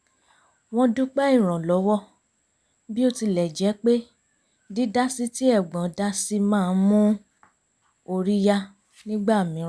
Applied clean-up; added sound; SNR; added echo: none; none; none; none.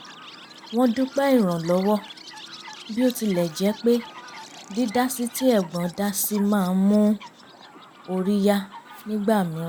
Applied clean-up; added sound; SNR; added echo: none; Chirp, tweet; 18 dB; none.